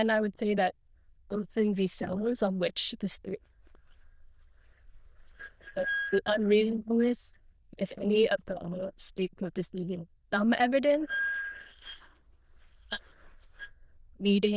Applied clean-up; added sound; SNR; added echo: neural diffusion model UNIVERSE++.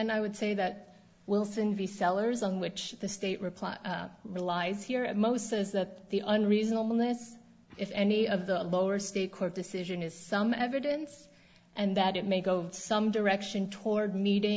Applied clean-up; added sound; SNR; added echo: none; none; none; none.